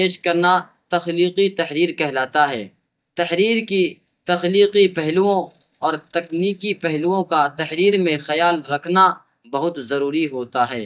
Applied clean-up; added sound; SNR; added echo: neural mask model DeepFilterNet 3.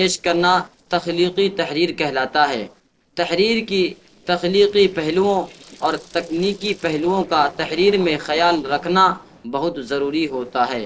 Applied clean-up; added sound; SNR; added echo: neural separator model SepFormer DNS4.